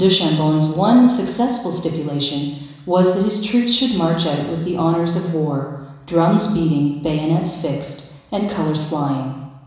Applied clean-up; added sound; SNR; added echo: none; none; none; reverberation time 1.0 s.